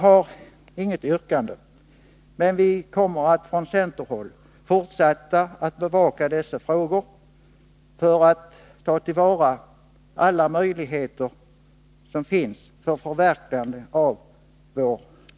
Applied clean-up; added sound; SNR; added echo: none; none; none; none.